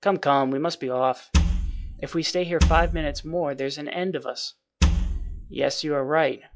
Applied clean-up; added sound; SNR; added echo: classical method log-MMSE.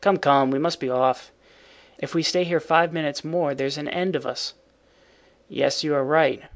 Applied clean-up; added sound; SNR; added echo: none; none; none; none.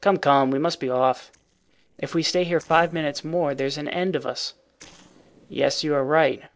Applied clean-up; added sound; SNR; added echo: neural separator model SepFormer DNS4.